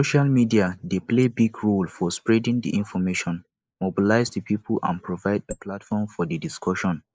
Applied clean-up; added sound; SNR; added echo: neural mask model Resemble Enhance denoiser.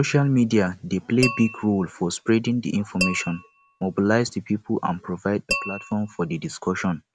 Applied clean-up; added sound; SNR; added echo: none; Tap / Glass; 10 dB; none.